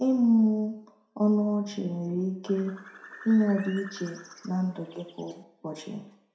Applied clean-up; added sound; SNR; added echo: none; Bird; 19 dB; reverberation time 0.6 s.